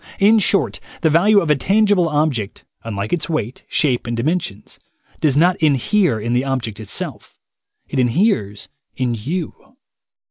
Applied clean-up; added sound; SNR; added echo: none; none; none; none.